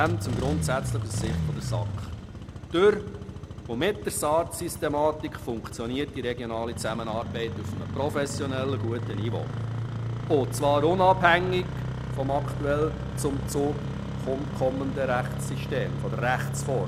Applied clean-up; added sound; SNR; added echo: none; Engine starting; 4 dB; none.